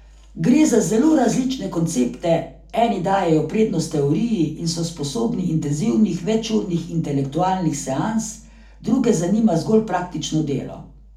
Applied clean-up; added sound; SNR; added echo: none; none; none; reverberation time 0.4 s.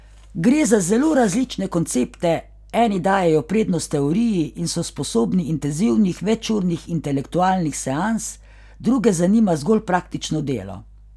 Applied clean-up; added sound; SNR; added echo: none; none; none; none.